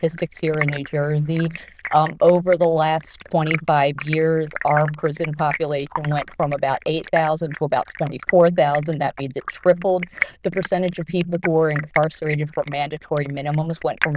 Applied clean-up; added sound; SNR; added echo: neural diffusion model UNIVERSE++.